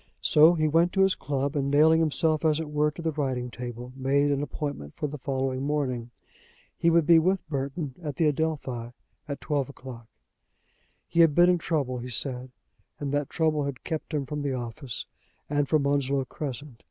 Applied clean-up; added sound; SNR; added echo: none; none; none; none.